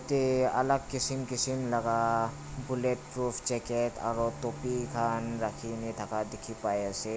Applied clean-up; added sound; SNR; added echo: none; Bowed string instrument; 16 dB; none.